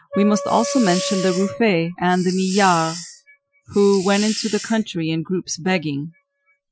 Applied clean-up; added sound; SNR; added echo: classical method Wiener filter.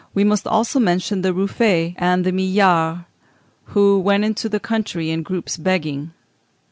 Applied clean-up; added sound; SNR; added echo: none; none; none; none.